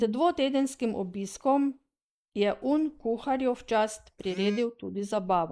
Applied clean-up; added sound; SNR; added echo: neural mask model Resemble Enhance denoiser.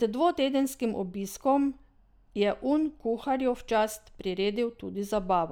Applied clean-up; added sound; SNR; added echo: none; none; none; none.